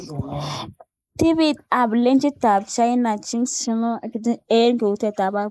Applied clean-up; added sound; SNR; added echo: neural mask model Resemble Enhance denoiser.